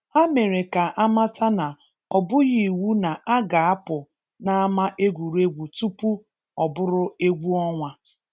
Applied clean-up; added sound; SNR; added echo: none; none; none; none.